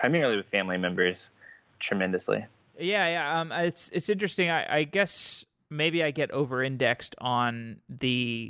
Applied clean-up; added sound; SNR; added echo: none; none; none; none.